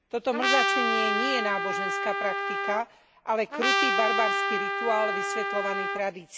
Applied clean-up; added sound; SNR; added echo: none; Trumpet; -3 dB; none.